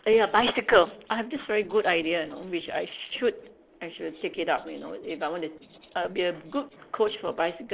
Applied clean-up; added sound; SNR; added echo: neural separator model SepFormer DNS4.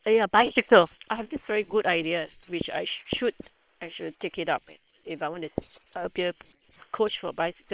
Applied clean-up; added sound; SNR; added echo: neural separator model SepFormer WHAM!.